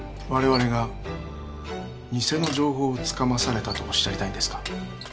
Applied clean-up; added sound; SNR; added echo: none; Bicycle; 15 dB; none.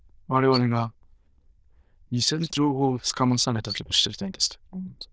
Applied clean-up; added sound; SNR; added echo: neural diffusion model UNIVERSE++.